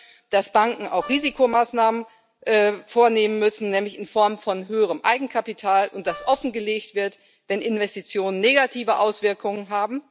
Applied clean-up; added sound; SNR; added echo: none; Wind instrument, woodwind instrument; 19 dB; none.